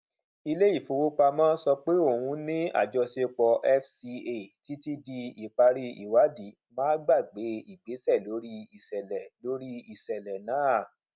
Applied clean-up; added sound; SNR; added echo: none; none; none; none.